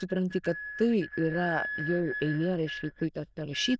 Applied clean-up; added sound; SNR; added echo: neural diffusion model UNIVERSE++.